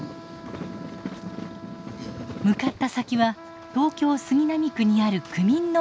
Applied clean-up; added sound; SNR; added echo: none; Trumpet; 20 dB; none.